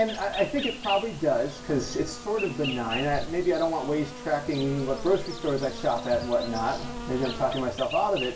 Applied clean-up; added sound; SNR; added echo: none; Insect; 10 dB; reverberation time 0.2 s.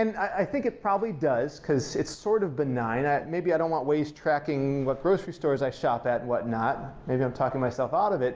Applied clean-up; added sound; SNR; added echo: none; none; none; none.